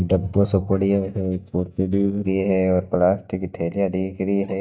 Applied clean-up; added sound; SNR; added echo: neural mask model DeepFilterNet 3.